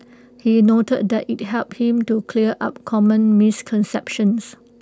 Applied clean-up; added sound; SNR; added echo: none; none; none; none.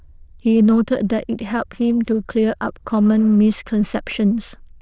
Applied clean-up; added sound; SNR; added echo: neural diffusion model UNIVERSE++.